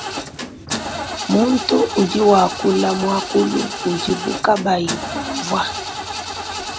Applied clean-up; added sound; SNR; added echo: none; Engine starting / Car; 7 dB; none.